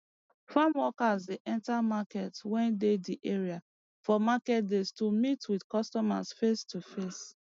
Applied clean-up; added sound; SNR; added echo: none; none; none; none.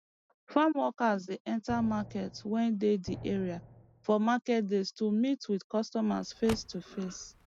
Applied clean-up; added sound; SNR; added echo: none; Car + Drum; 15 dB; none.